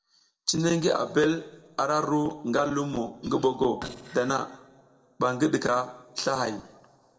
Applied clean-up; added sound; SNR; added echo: neural separator model SepFormer DNS4.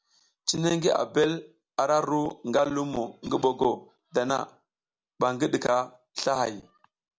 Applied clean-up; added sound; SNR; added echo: none; none; none; none.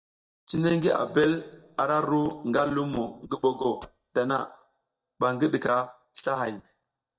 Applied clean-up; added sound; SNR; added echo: neural mask model DeepFilterNet 3.